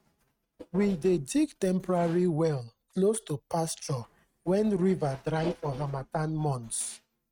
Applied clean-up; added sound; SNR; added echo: neural mask model RNNoise.